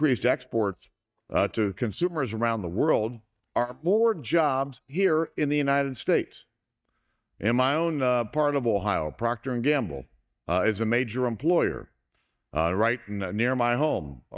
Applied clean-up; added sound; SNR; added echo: neural mask model DeepFilterNet 3.